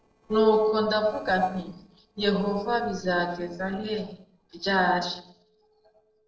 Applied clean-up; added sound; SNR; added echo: neural separator model SepFormer DNS4.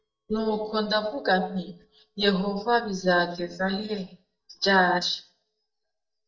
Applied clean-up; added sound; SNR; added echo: neural mask model DeepFilterNet 3.